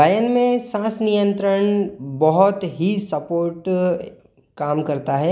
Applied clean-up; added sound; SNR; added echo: none; none; none; none.